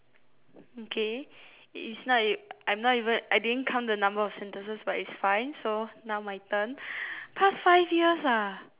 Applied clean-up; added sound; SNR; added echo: none; none; none; none.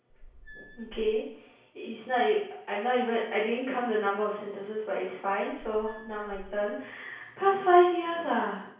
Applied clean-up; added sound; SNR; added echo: none; Squeak / Screech; 19 dB; reverberation time 0.6 s.